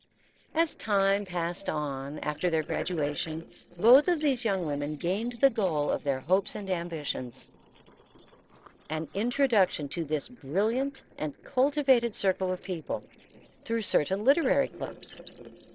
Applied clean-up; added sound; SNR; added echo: neural separator model SepFormer DNS4.